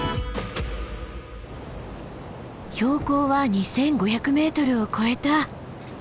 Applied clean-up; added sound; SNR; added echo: none; Knock; 19 dB; none.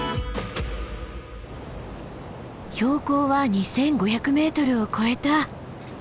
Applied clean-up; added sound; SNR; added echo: none; none; none; none.